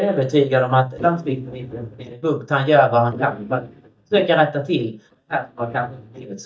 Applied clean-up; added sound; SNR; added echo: neural mask model DeepFilterNet 3.